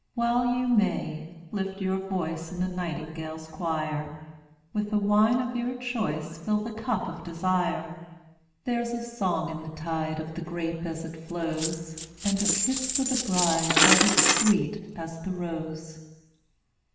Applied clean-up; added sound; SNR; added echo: none; Coin (dropping); -3 dB; reverberation time 1.2 s.